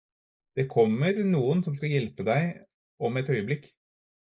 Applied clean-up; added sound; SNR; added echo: neural mask model Resemble Enhance denoiser.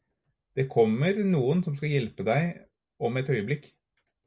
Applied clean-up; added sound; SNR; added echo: none; none; none; none.